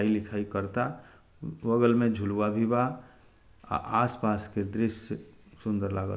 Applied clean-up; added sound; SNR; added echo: none; none; none; none.